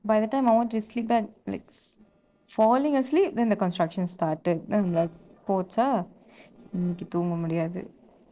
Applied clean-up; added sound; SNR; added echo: neural separator model SepFormer DNS4.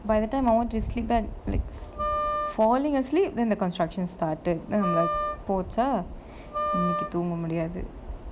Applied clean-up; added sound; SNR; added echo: none; Wind instrument, woodwind instrument; 5 dB; none.